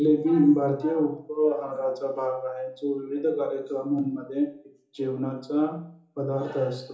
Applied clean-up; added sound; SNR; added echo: none; none; none; reverberation time 0.6 s.